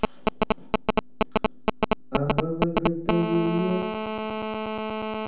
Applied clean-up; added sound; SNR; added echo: none; Telephone; -3 dB; reverberation time 0.7 s.